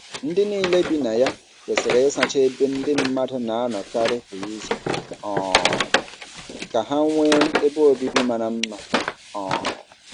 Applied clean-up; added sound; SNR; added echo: none; Wood; 5 dB; none.